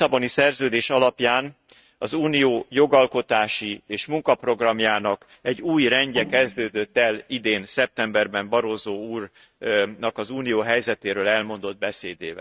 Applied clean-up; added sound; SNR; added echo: neural mask model RNNoise.